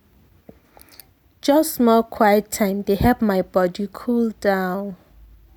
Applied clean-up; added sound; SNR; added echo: none; none; none; none.